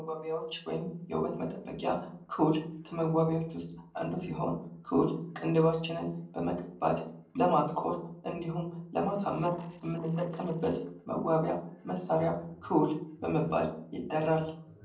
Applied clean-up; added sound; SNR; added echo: neural separator model SepFormer DNS4.